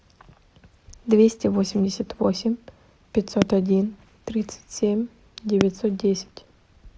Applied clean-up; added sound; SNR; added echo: none; Fireworks; 9 dB; none.